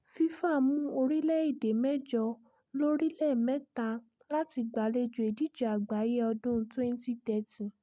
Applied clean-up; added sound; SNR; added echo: none; none; none; none.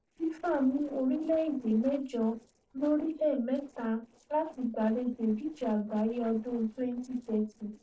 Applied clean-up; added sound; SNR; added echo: neural separator model SepFormer DNS4.